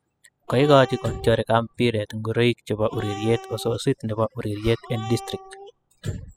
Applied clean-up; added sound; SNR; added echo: classical method spectral subtraction.